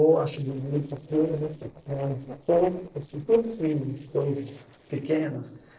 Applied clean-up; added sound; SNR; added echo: neural separator model SepFormer DNS4.